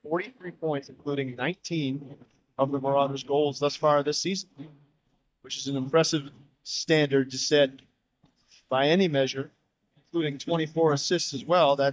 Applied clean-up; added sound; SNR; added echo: neural mask model DeepFilterNet 3.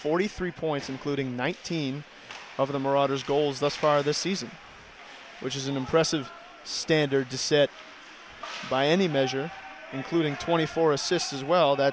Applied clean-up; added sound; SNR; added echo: none; none; none; none.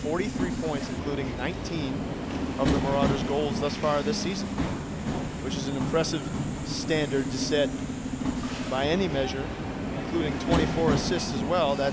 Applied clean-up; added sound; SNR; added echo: none; Subway, metro, underground; 0 dB; none.